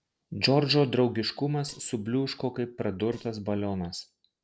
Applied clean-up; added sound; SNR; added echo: neural separator model SepFormer DNS4.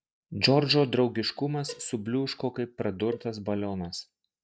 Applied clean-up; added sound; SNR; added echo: neural mask model DeepFilterNet 3.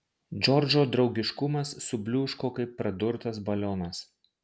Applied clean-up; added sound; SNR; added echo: none; none; none; none.